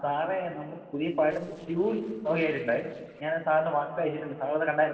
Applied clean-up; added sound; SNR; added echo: neural separator model SepFormer DNS4.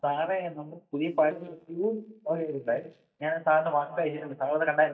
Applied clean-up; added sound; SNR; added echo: neural mask model DeepFilterNet 3.